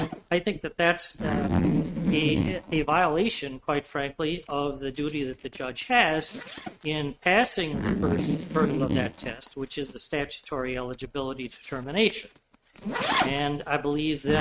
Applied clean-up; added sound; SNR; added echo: neural mask model RNNoise.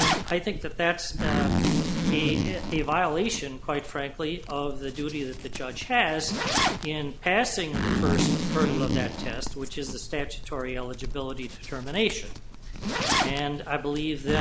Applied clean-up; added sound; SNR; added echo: none; Zipper (clothing); 1 dB; none.